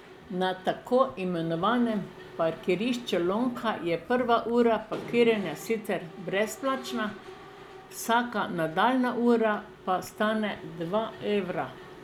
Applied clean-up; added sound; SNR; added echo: none; Mechanisms; 17 dB; none.